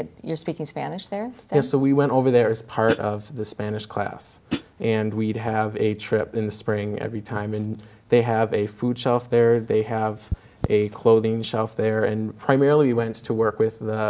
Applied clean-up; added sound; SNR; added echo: none; Hi-hat; 7 dB; none.